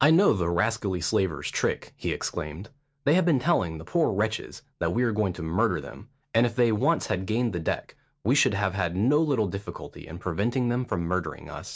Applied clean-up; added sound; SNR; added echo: none; none; none; none.